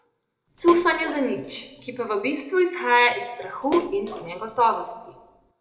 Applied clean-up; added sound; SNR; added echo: neural separator model SepFormer DNS4.